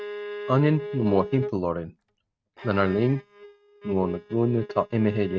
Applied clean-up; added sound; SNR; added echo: neural mask model RNNoise.